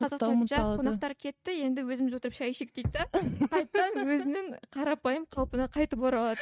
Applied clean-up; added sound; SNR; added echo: neural mask model RNNoise.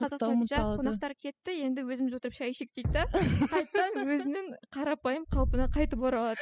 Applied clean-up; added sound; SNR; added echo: classical method spectral subtraction.